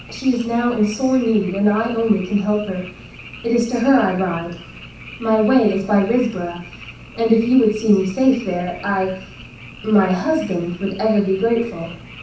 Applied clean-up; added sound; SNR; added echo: none; Frog; 18 dB; reverberation time 0.7 s.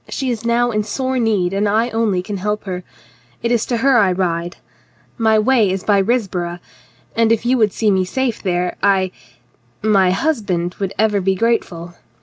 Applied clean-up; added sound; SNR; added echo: none; none; none; none.